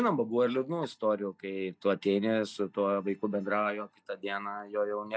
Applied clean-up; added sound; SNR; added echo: neural mask model DeepFilterNet 3.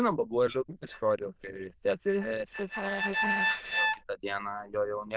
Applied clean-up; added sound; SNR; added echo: neural diffusion model UNIVERSE++.